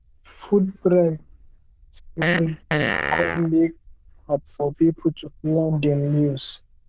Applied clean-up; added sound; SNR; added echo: neural diffusion model UNIVERSE++.